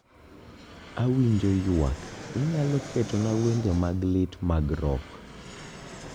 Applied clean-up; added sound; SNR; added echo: none; Fixed-wing aircraft, airplane; 14 dB; none.